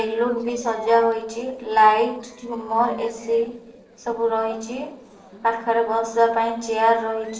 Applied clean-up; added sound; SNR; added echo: neural separator model SepFormer DNS4.